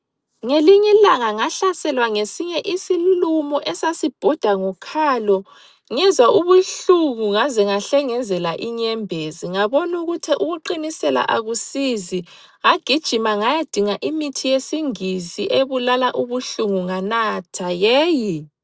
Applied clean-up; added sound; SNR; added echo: none; none; none; none.